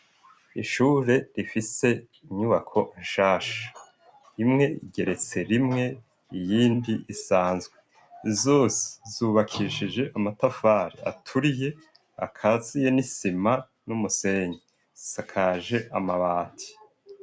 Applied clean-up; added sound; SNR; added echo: none; none; none; none.